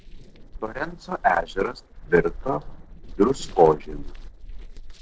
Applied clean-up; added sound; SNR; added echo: neural separator model SepFormer DNS4.